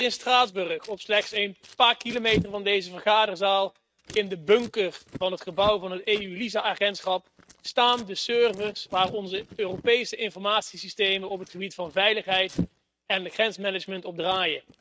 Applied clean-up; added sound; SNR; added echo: neural mask model RNNoise.